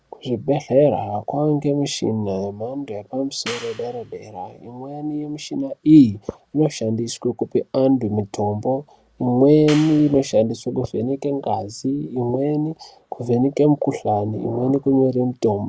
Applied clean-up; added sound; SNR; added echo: none; Clapping; 14 dB; none.